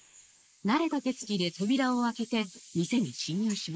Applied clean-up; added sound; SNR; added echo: neural mask model Resemble Enhance denoiser.